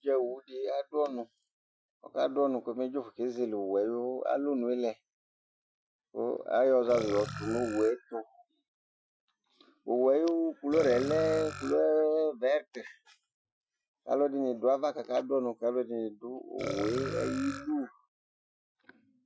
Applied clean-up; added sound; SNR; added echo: classical method Wiener filter.